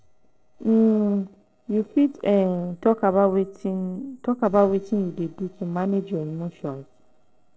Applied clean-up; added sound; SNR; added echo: neural separator model SepFormer DNS4.